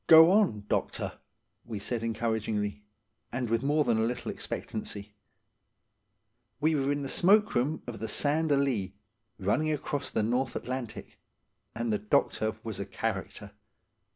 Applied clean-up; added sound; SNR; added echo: none; none; none; none.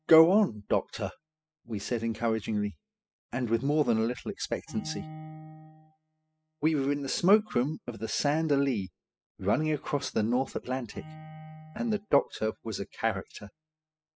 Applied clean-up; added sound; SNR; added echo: classical method spectral subtraction.